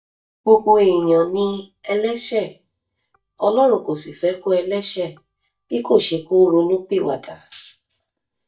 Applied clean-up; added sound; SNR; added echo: neural mask model DeepFilterNet 3.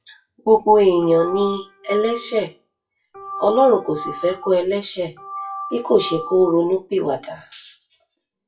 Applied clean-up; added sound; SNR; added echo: classical method WPE with log-MMSE.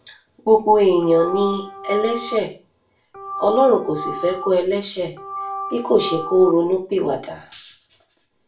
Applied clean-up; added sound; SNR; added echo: none; Organ; 9 dB; reverberation time 0.3 s.